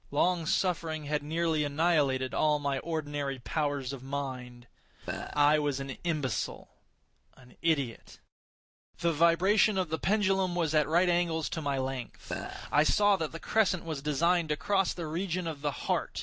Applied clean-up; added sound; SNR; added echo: none; Burping, eructation; 7 dB; none.